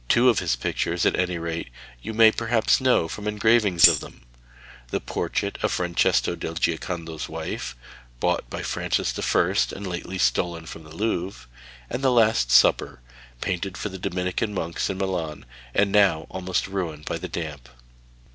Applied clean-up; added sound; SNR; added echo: none; Tambourine; -1 dB; none.